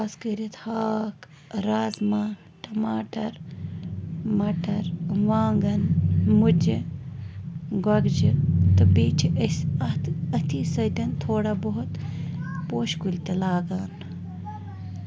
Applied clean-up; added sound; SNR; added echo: none; none; none; none.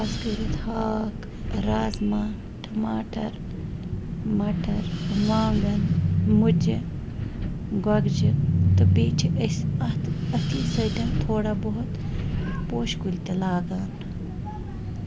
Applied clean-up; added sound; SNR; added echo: none; Wind; 7 dB; none.